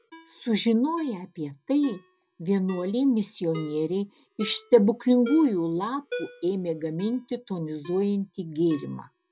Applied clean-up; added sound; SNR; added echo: none; Ringtone; 19 dB; none.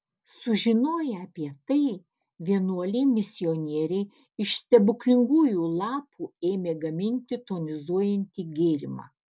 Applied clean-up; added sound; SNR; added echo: none; none; none; none.